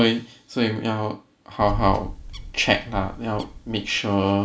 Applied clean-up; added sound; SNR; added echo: none; Bird; 9 dB; reverberation time 0.2 s.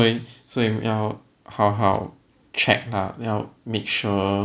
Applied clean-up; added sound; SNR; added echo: none; none; none; none.